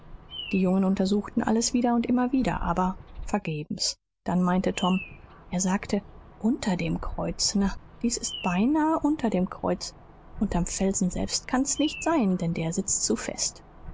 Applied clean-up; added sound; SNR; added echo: none; Bird vocalization, bird call, bird song; 14 dB; none.